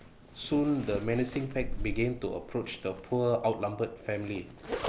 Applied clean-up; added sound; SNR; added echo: none; Zipper (clothing); 8 dB; none.